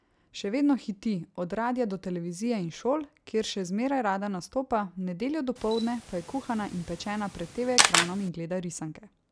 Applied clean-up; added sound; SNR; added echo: none; Camera; 0 dB; none.